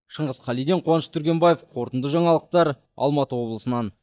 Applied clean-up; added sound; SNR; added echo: neural mask model DeepFilterNet 3.